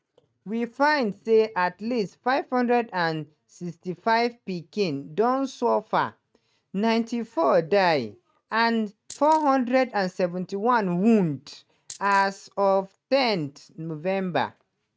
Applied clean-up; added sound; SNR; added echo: neural mask model RNNoise.